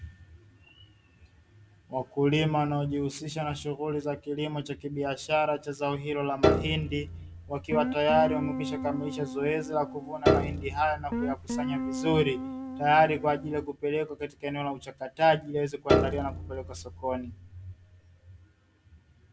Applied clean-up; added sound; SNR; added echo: none; Piano + Guitar; 1 dB; none.